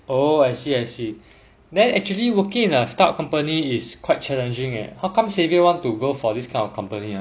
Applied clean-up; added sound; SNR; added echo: none; none; none; none.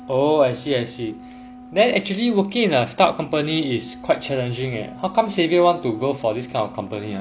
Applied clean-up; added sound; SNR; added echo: none; Wind instrument, woodwind instrument; 19 dB; none.